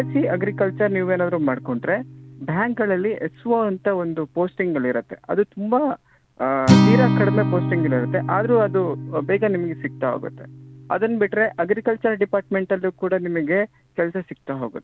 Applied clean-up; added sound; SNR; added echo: none; Acoustic guitar; 4 dB; none.